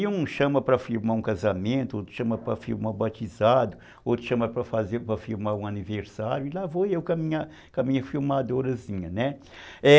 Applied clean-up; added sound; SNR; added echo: none; none; none; none.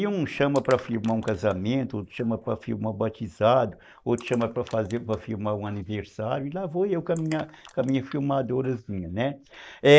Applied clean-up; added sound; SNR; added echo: neural mask model Resemble Enhance denoiser.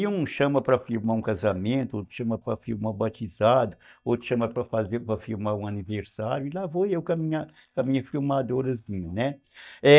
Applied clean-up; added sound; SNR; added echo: neural mask model DeepFilterNet 3.